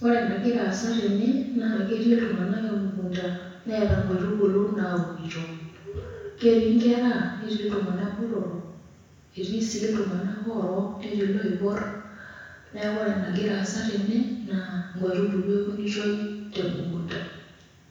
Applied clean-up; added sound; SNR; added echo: none; none; none; reverberation time 1.0 s.